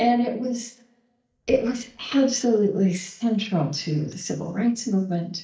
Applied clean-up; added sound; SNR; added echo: neural mask model DeepFilterNet 3.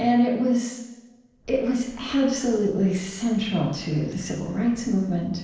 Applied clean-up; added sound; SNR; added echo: neural separator model SepFormer DNS4.